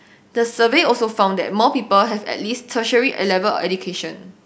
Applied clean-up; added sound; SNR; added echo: none; none; none; none.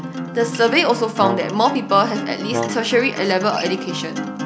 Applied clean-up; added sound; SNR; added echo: none; Acoustic guitar + Brass instrument; 7 dB; none.